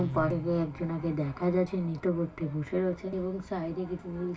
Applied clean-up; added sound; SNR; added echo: none; Guitar; 14 dB; reverberation time 0.2 s.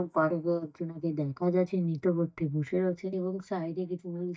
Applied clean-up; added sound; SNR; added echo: neural mask model DeepFilterNet 3.